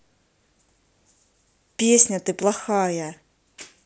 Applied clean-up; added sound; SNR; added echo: none; none; none; none.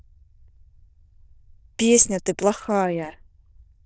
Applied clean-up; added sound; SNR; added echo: neural diffusion model UNIVERSE++.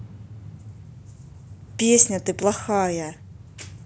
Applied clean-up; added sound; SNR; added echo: none; Train; 16 dB; none.